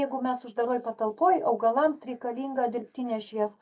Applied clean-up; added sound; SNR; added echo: neural mask model Resemble Enhance denoiser.